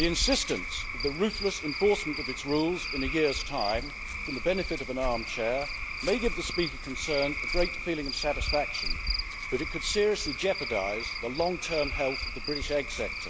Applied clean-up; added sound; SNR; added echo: none; Cricket / Frog; 3 dB; none.